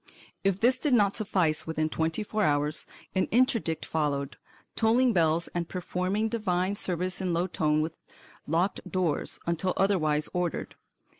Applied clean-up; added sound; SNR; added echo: none; none; none; none.